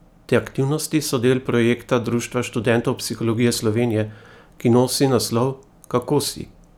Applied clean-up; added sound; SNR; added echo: none; none; none; none.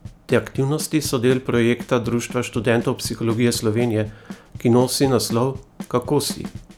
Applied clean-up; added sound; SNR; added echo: none; Bass drum / Snare drum / Drum kit; 16 dB; none.